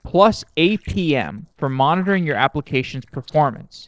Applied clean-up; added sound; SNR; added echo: neural separator model SepFormer DNS4.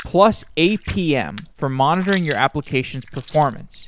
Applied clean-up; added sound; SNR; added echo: none; Chewing, mastication; 17 dB; none.